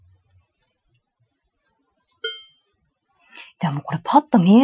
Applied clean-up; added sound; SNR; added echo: classical method Wiener filter.